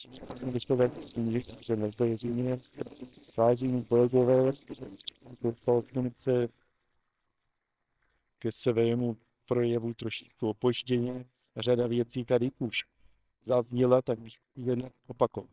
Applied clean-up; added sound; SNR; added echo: neural separator model SepFormer WHAMR!.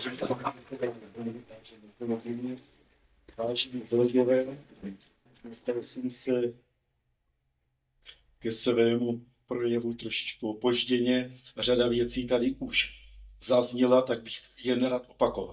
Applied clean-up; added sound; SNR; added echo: neural mask model DeepFilterNet 3.